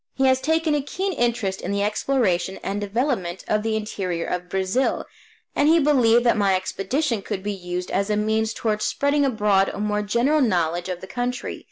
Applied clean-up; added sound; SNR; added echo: none; none; none; none.